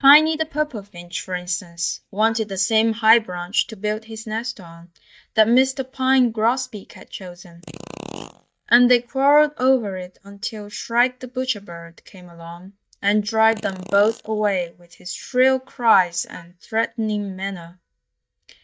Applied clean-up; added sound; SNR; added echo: neural mask model DeepFilterNet 3.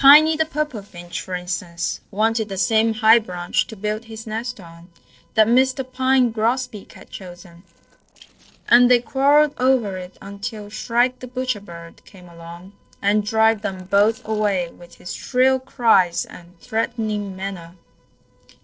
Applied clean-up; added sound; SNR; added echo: neural separator model SepFormer DNS4.